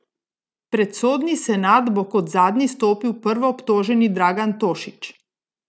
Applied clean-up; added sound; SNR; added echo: none; none; none; none.